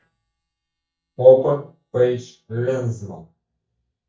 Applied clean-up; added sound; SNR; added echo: neural mask model DeepFilterNet 3.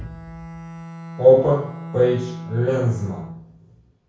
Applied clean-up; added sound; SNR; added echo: none; Bowed string instrument; 14 dB; reverberation time 0.6 s.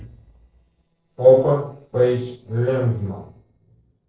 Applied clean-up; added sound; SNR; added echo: neural separator model SepFormer DNS4.